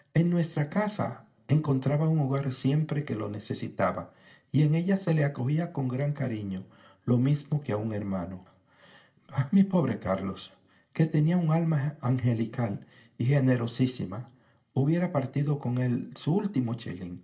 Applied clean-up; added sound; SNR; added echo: none; none; none; reverberation time 0.5 s.